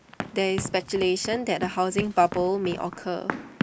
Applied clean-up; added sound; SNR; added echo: none; Run; 9 dB; none.